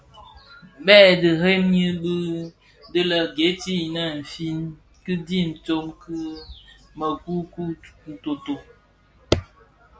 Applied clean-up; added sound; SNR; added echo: none; none; none; none.